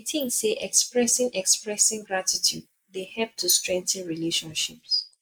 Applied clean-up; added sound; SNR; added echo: neural mask model Resemble Enhance denoiser.